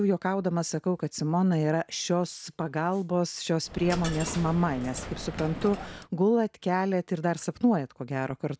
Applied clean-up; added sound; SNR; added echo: none; Coin (dropping); 10 dB; none.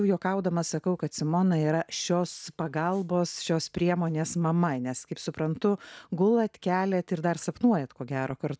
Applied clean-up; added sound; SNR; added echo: none; none; none; none.